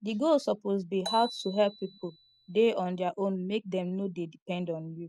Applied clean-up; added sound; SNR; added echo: none; Marimba, xylophone; 14 dB; none.